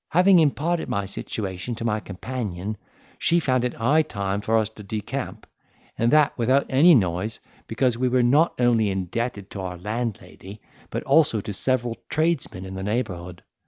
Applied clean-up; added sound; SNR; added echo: none; none; none; none.